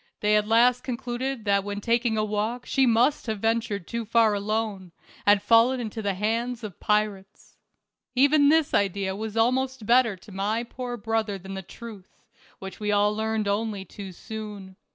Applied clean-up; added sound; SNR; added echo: none; none; none; none.